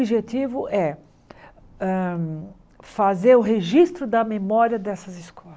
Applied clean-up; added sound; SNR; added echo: none; none; none; none.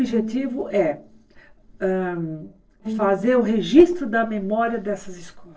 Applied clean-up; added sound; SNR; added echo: neural separator model SepFormer DNS4.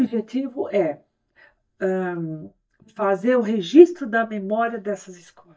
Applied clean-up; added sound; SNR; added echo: neural mask model DeepFilterNet 3.